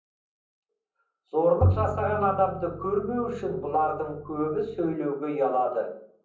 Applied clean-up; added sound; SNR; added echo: none; Bowed string instrument; 4 dB; reverberation time 0.6 s.